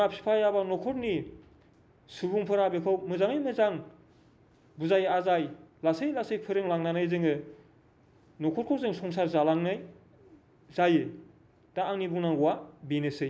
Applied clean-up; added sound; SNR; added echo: none; none; none; none.